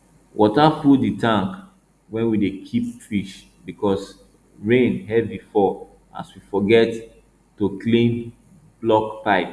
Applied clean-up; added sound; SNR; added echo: none; none; none; none.